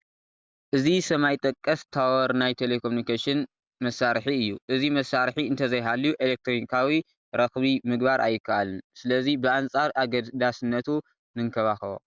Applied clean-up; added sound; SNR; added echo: none; none; none; none.